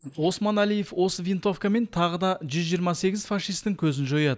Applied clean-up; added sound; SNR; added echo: neural mask model Resemble Enhance denoiser.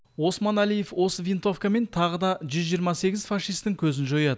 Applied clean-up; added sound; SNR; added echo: none; none; none; none.